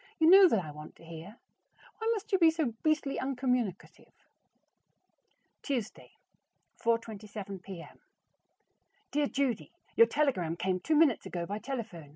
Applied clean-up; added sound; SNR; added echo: none; none; none; none.